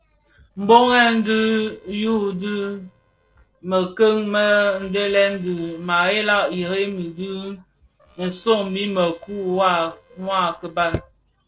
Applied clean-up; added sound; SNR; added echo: neural separator model SepFormer DNS4.